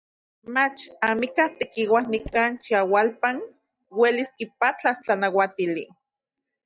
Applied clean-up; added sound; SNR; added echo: neural mask model DeepFilterNet 3.